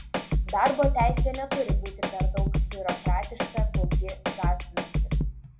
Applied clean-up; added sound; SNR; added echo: none; Drum kit; -5 dB; reverberation time 0.2 s.